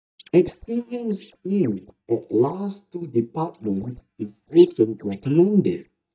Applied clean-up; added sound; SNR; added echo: neural mask model DeepFilterNet 3.